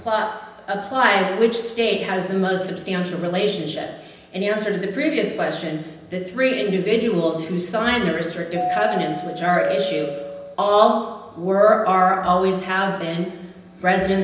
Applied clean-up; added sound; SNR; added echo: none; Doorbell; 5 dB; reverberation time 0.9 s.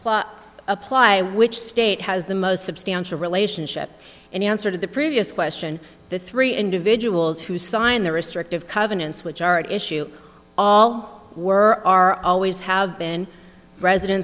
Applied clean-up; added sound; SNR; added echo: none; none; none; none.